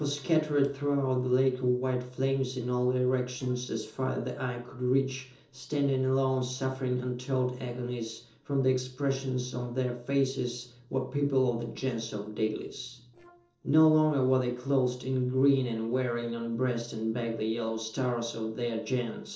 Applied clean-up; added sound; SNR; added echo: neural separator model SepFormer DNS4.